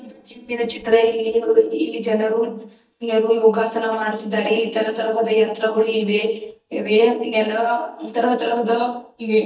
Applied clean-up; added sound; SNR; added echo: neural mask model DeepFilterNet 3.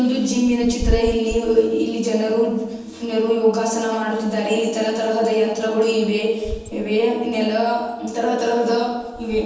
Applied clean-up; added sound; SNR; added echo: none; Wind / Bird; 13 dB; reverberation time 1.1 s.